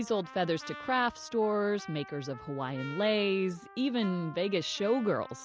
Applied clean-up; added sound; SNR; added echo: none; Trumpet; 17 dB; none.